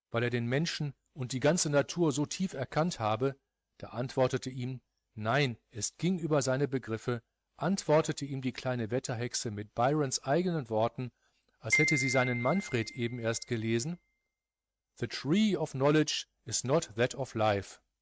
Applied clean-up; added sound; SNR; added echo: neural mask model RNNoise.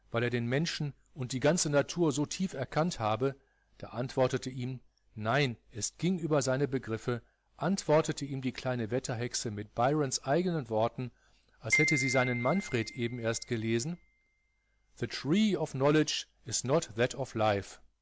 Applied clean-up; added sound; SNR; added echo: none; Glockenspiel; 6 dB; none.